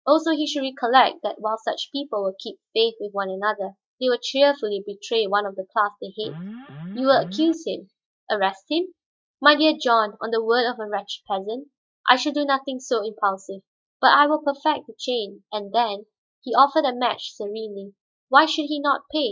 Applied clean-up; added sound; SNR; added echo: neural mask model DeepFilterNet 3.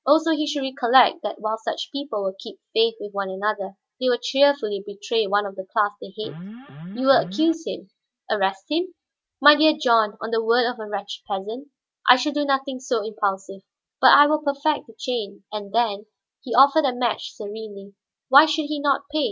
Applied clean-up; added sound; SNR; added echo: none; Alarm; 13 dB; none.